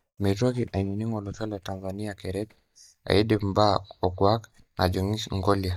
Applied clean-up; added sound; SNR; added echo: neural mask model DeepFilterNet 3.